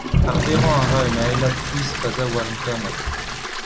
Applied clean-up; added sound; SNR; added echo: none; Fireworks + Toilet flush; -2 dB; none.